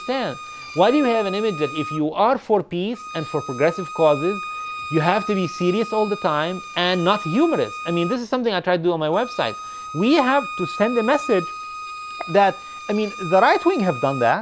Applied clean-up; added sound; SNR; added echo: none; Bowed string instrument; 12 dB; none.